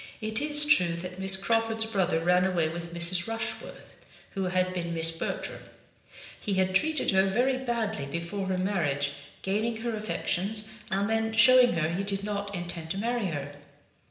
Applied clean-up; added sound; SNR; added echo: none; Bowed string instrument; 13 dB; reverberation time 0.9 s.